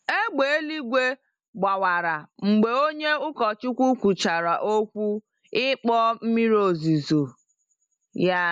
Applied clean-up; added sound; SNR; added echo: none; none; none; none.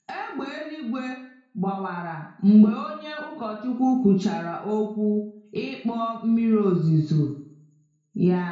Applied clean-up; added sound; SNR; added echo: none; none; none; reverberation time 0.6 s.